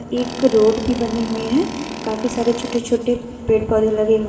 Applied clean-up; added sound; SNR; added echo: none; Tools; 12 dB; reverberation time 1.9 s.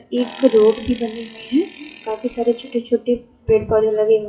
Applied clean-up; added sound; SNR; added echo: classical method WPE with log-MMSE.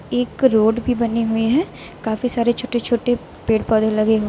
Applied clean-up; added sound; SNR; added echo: none; none; none; none.